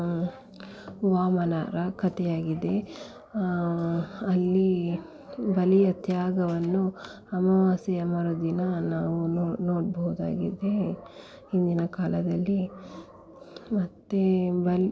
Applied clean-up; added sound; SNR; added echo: none; none; none; none.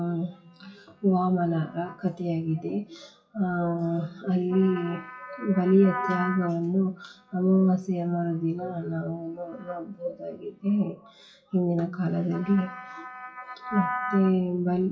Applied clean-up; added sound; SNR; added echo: classical method WPE with log-MMSE.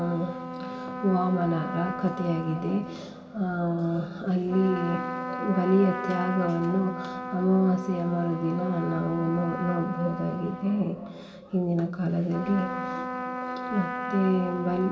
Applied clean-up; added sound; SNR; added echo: none; Trumpet; 8 dB; reverberation time 2.5 s.